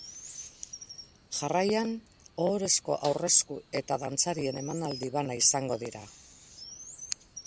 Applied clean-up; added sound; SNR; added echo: none; Snare drum + Chirp, tweet; 18 dB; none.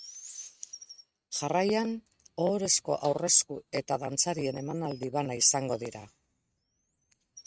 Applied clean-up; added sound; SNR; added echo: neural mask model RNNoise.